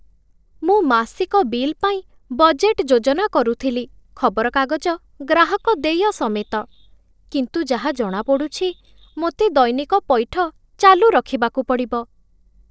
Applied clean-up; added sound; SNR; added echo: neural separator model SepFormer DNS4.